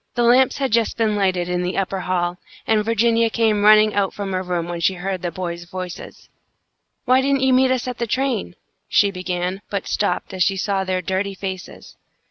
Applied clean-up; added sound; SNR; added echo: none; none; none; none.